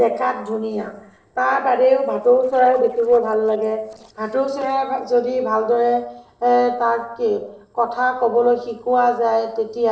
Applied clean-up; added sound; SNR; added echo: neural separator model SepFormer DNS4.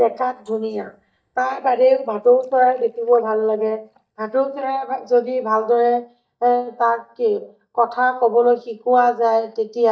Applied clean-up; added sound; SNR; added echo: neural mask model DeepFilterNet 3.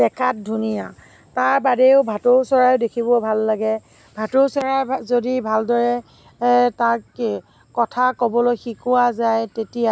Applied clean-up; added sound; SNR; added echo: none; none; none; none.